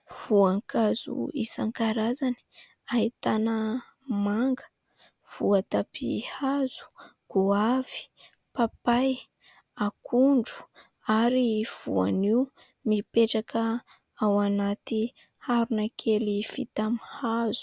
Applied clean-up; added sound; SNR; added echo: none; none; none; none.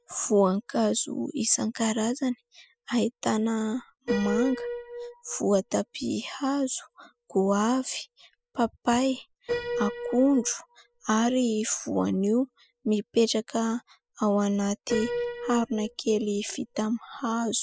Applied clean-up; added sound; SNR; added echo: classical method spectral subtraction.